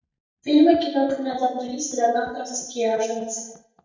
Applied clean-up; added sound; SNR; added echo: neural mask model DeepFilterNet 3.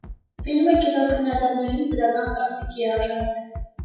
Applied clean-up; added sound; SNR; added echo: classical method WPE with log-MMSE.